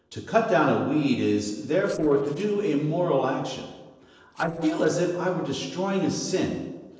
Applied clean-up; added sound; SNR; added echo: neural separator model SepFormer DNS4.